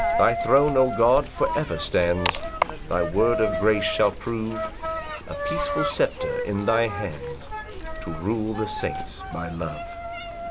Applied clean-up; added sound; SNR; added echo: none; Coin (dropping); 4 dB; none.